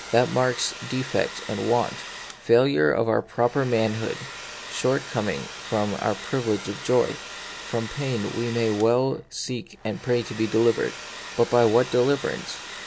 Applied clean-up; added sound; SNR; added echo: none; Domestic sounds, home sounds; 14 dB; none.